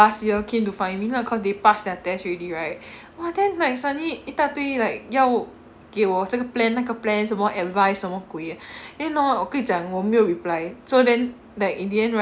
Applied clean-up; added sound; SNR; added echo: none; none; none; none.